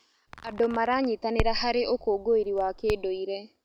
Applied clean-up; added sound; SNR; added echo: none; Crackle; 8 dB; none.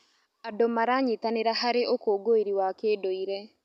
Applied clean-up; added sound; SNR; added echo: none; none; none; none.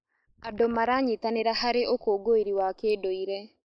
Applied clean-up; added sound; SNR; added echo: neural mask model Resemble Enhance denoiser.